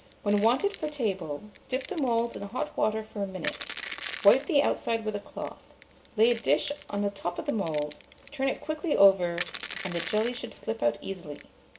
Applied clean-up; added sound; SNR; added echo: none; Crushing; 16 dB; reverberation time 0.3 s.